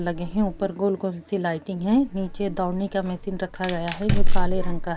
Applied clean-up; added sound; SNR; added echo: none; Fire; -3 dB; none.